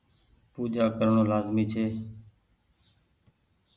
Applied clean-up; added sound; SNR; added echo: none; none; none; none.